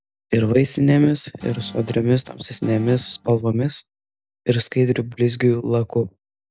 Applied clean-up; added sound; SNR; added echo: none; Guitar; 19 dB; none.